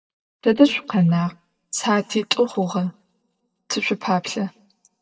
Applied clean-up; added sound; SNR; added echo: neural mask model DeepFilterNet 3.